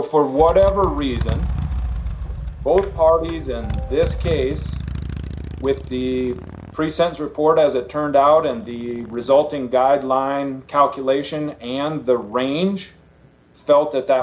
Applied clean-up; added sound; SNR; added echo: none; Motorcycle; 9 dB; none.